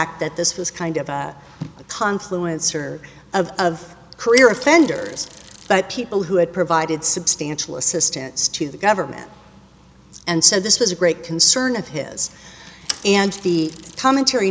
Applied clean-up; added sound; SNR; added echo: none; Mechanisms / Bicycle; 13 dB; none.